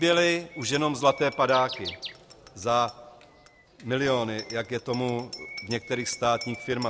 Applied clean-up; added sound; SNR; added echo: none; Bird + Bicycle bell; 15 dB; none.